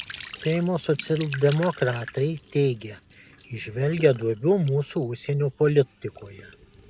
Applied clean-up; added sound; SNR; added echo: none; Trickle, dribble / Sink (filling or washing); 18 dB; none.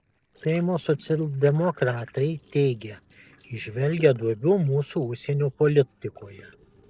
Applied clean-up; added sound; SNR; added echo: neural separator model SepFormer DNS4.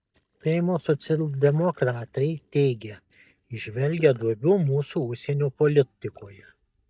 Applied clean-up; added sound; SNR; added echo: neural mask model DeepFilterNet 3.